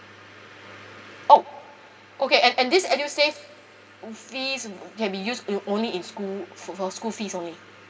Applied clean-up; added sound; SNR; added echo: none; none; none; reverberation time 1.1 s.